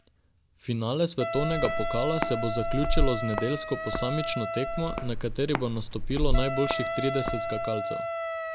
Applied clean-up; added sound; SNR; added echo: none; Wind instrument, woodwind instrument + Walk, footsteps; -1 dB; none.